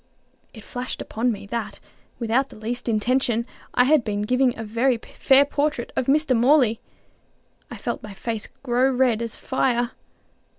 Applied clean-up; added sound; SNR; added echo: none; none; none; none.